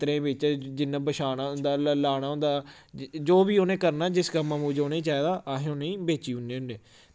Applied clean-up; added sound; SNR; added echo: none; none; none; none.